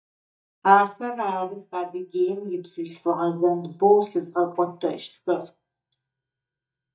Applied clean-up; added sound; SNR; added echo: neural mask model DeepFilterNet 3.